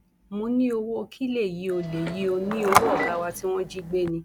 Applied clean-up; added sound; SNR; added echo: none; Telephone + Subway, metro, underground; 1 dB; none.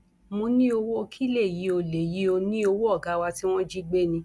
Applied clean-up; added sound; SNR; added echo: none; none; none; none.